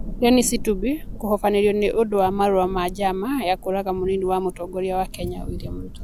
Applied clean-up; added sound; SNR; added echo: none; Thunder / Rain; 11 dB; none.